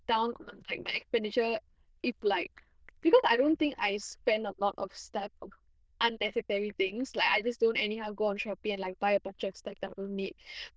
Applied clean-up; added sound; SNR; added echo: neural diffusion model UNIVERSE++.